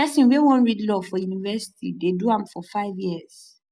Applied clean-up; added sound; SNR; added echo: none; none; none; none.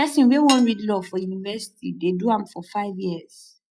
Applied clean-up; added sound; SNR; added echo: classical method log-MMSE.